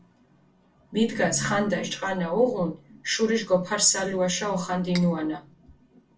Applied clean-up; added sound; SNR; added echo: none; Cutlery, silverware; 15 dB; reverberation time 0.2 s.